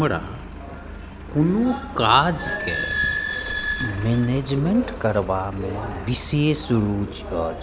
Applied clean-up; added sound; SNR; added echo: none; Squeak / Idling; 8 dB; none.